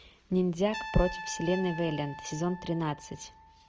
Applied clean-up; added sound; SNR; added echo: none; Trumpet; 12 dB; none.